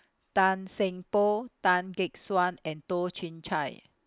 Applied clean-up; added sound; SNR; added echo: none; none; none; none.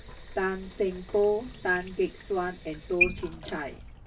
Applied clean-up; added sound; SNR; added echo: none; Sink (filling or washing) / Water tap, faucet; 6 dB; reverberation time 0.2 s.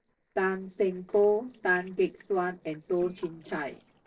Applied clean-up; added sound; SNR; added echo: neural separator model SepFormer DNS4.